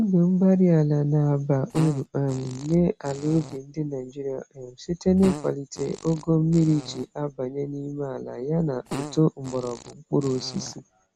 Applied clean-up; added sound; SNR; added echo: none; Fart; 16 dB; none.